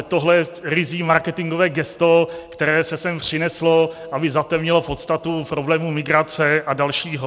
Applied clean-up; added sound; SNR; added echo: none; none; none; none.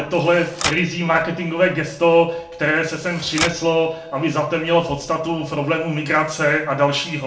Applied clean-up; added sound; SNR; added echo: none; Typewriter; 13 dB; reverberation time 0.4 s.